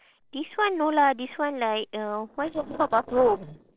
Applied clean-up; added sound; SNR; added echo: neural separator model SepFormer DNS4.